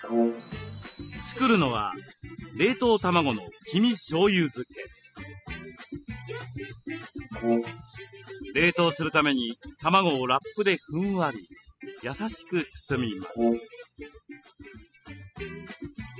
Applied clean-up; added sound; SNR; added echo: classical method spectral subtraction.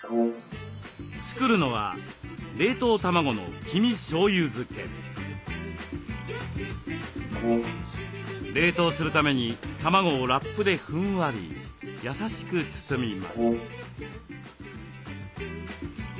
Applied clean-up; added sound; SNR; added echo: none; Brass instrument; 3 dB; none.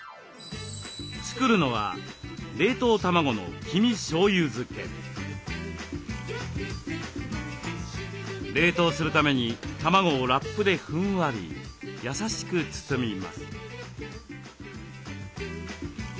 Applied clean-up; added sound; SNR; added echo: none; none; none; none.